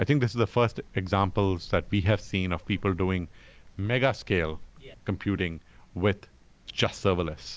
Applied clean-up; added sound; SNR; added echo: none; Wind; 18 dB; none.